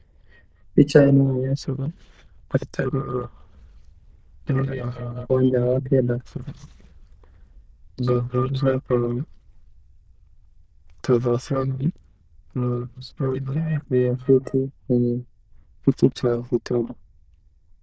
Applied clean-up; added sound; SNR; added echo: neural diffusion model UNIVERSE++.